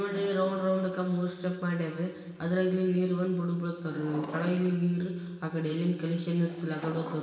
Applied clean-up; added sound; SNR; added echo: none; Drawer open or close; 18 dB; reverberation time 2.2 s.